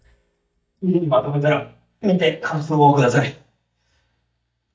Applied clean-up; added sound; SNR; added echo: neural mask model DeepFilterNet 3.